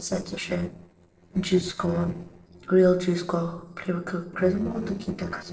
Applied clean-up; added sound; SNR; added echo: neural separator model SepFormer DNS4.